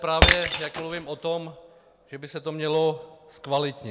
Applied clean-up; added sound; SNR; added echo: none; Shatter; -2 dB; none.